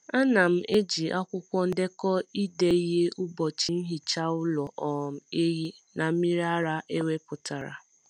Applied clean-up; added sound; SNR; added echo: none; none; none; none.